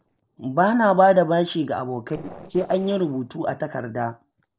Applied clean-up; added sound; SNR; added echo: neural separator model SepFormer DNS4.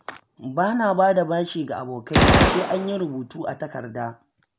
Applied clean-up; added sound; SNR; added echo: none; Gunshot, gunfire; -2 dB; none.